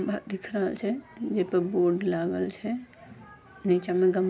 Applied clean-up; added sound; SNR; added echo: none; none; none; none.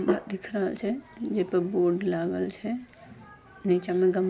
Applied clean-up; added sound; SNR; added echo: none; Hands; 12 dB; none.